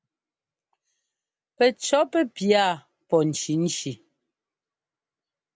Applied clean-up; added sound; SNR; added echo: none; none; none; none.